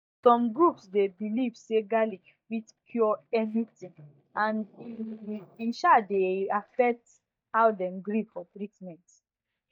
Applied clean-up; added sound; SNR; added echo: neural mask model DeepFilterNet 3.